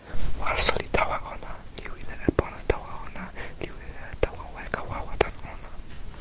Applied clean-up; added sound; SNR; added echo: none; none; none; none.